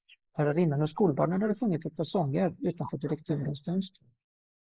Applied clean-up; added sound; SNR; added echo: neural mask model Resemble Enhance denoiser.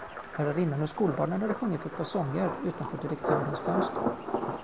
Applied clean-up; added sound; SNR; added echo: none; Thunder; 3 dB; none.